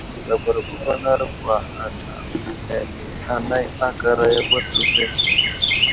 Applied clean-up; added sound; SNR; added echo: none; Chirp, tweet; 0 dB; none.